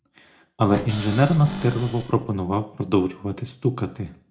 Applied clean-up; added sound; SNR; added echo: none; Cupboard open or close / Door; 12 dB; reverberation time 0.4 s.